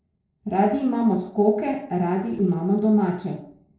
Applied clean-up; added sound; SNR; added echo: neural separator model SepFormer DNS4.